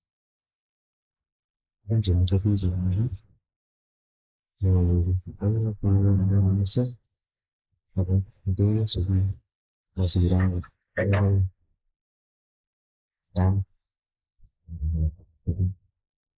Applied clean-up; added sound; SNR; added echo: neural mask model Resemble Enhance denoiser.